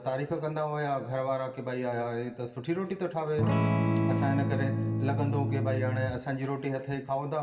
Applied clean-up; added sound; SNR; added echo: none; Electric guitar / Strum; -3 dB; reverberation time 1.8 s.